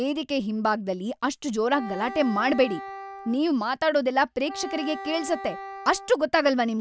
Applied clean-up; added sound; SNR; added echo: none; Wind instrument, woodwind instrument; 13 dB; none.